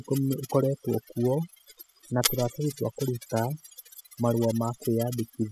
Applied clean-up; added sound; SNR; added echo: classical method spectral subtraction.